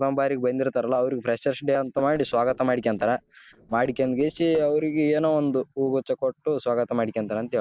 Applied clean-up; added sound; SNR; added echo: neural separator model SepFormer DNS4.